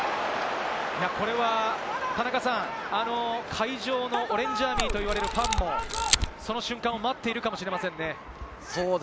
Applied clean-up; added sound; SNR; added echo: none; Camera; 1 dB; none.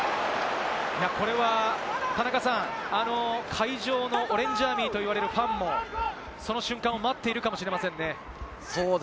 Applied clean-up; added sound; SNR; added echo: none; none; none; none.